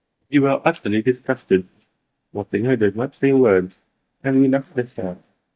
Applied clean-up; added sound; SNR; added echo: neural mask model DeepFilterNet 3.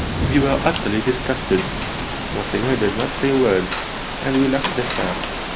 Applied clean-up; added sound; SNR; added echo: none; Rain; 3 dB; none.